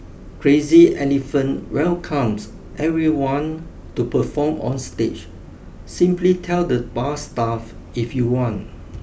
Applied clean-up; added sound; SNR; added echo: none; none; none; none.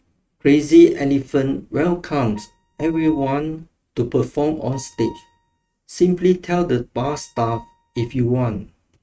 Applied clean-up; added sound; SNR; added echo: neural mask model RNNoise.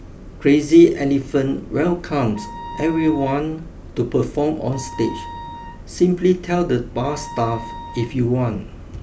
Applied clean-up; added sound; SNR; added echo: none; Wind instrument, woodwind instrument; 15 dB; none.